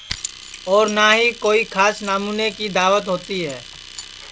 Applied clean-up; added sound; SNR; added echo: none; Domestic sounds, home sounds + Coin (dropping) / Zipper (clothing); 15 dB; none.